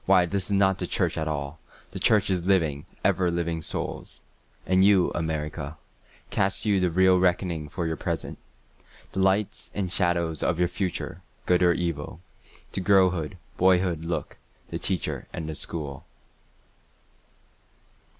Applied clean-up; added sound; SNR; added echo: none; none; none; none.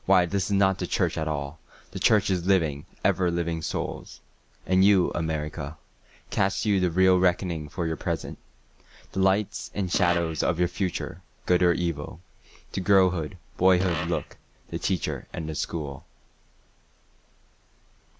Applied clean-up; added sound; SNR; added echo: none; Fart; 11 dB; none.